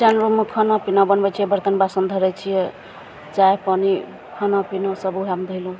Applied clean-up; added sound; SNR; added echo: none; none; none; none.